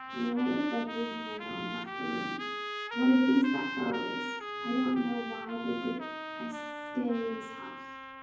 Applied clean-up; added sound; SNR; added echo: none; Trumpet; 6 dB; reverberation time 0.9 s.